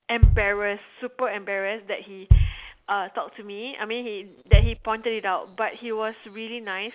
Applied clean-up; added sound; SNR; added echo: none; Bass drum; -5 dB; none.